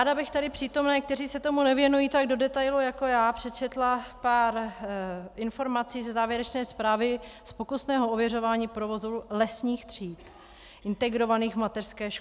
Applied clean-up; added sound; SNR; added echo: none; none; none; none.